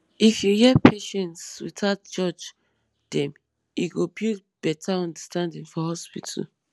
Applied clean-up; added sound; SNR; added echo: none; none; none; none.